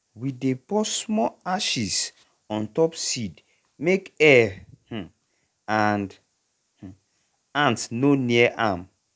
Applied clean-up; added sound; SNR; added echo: none; none; none; none.